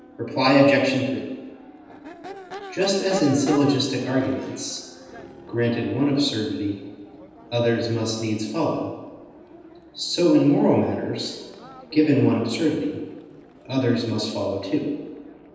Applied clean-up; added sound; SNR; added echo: none; Crowd / Race car, auto racing / Accelerating, revving, vroom; 17 dB; reverberation time 1.1 s.